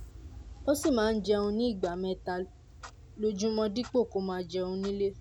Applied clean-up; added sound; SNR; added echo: none; Clock; 17 dB; none.